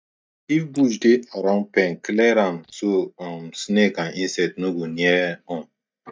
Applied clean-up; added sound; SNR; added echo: neural mask model DeepFilterNet 3.